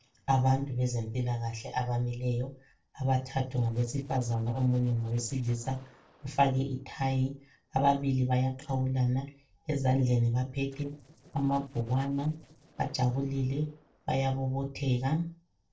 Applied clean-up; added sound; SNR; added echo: neural separator model SepFormer DNS4.